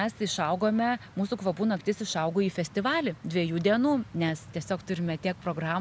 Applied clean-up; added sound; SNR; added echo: none; none; none; none.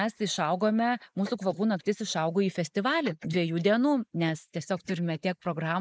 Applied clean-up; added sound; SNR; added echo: neural mask model Resemble Enhance denoiser.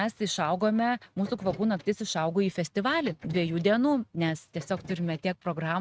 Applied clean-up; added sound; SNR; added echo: neural mask model RNNoise.